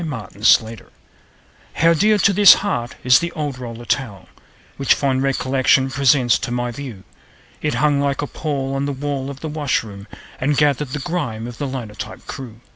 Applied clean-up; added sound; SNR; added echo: none; none; none; none.